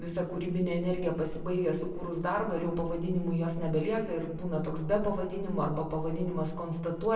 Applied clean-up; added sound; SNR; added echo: none; none; none; reverberation time 0.9 s.